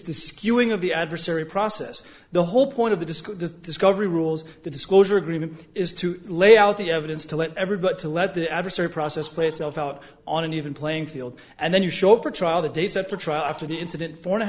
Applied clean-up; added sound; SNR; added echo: neural separator model SepFormer DNS4.